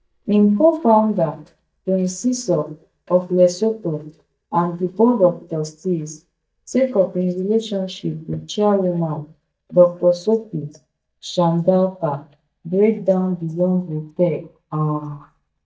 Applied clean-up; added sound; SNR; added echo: neural mask model DeepFilterNet 3.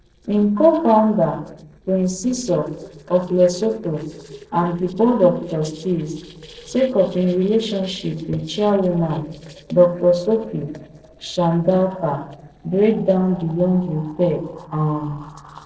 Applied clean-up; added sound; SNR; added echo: neural separator model SepFormer DNS4.